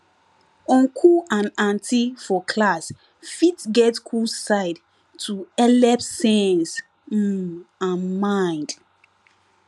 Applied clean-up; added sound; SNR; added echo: none; none; none; none.